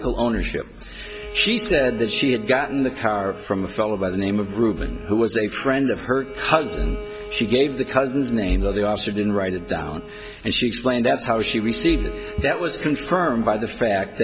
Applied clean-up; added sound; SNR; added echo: none; Bowed string instrument; 15 dB; none.